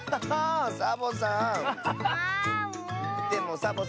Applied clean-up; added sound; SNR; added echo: none; none; none; none.